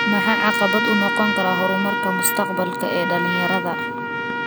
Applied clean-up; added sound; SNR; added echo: none; Trumpet; 0 dB; none.